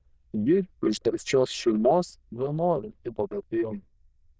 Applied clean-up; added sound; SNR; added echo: neural diffusion model UNIVERSE++.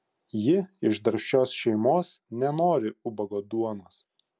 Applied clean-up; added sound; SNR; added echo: none; none; none; none.